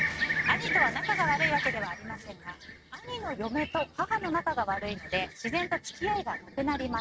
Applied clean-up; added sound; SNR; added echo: neural mask model RNNoise.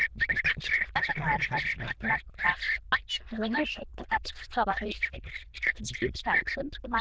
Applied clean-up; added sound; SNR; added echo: neural diffusion model UNIVERSE++.